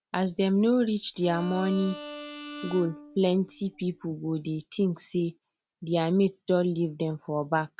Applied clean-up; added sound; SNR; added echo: none; Bowed string instrument; 15 dB; none.